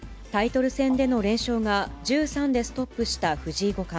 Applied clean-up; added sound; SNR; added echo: none; none; none; none.